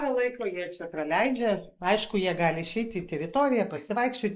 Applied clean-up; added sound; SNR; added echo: neural mask model Resemble Enhance denoiser.